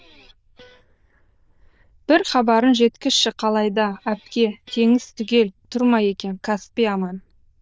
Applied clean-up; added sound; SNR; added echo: neural diffusion model UNIVERSE++.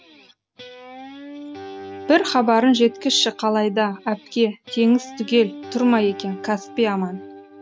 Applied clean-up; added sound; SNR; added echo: none; Guitar; 16 dB; none.